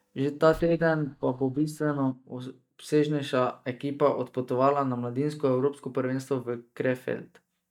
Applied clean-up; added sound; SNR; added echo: neural mask model DeepFilterNet 3.